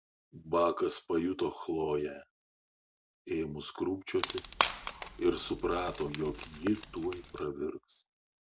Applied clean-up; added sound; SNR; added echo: none; Wood; 0 dB; none.